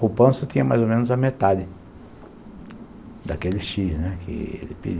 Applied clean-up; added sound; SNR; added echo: none; none; none; none.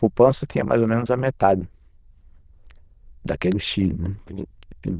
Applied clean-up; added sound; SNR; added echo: neural diffusion model UNIVERSE++.